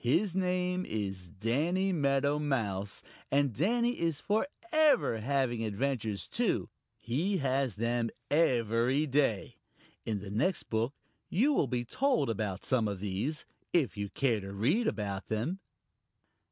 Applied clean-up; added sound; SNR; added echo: none; none; none; none.